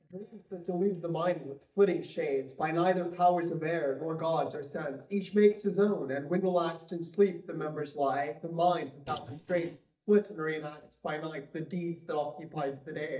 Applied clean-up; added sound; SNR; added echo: neural mask model DeepFilterNet 3.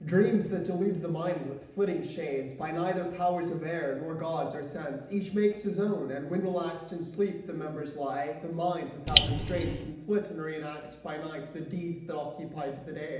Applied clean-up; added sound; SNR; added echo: none; Raindrop; -3 dB; reverberation time 0.8 s.